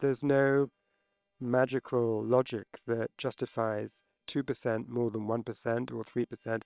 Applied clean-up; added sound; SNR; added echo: neural separator model SepFormer WHAM!.